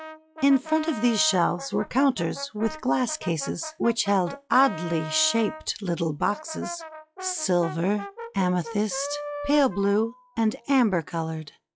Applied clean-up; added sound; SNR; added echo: classical method log-MMSE.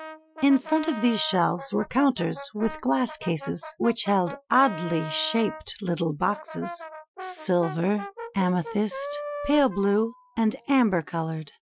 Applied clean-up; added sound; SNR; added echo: classical method Wiener filter.